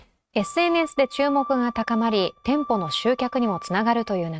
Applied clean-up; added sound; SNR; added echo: neural mask model RNNoise.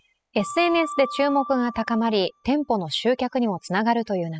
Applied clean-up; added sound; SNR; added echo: classical method spectral subtraction.